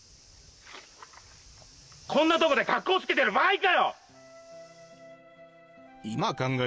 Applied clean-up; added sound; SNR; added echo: none; none; none; none.